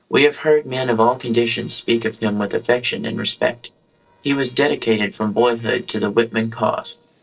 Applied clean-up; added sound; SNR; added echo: neural separator model SepFormer DNS4.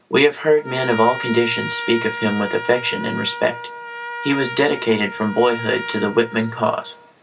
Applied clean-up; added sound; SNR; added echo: none; Trumpet; 10 dB; none.